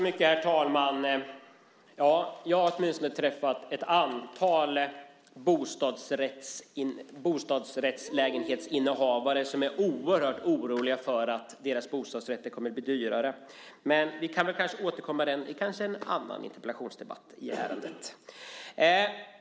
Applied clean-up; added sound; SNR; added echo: none; Dog; 16 dB; none.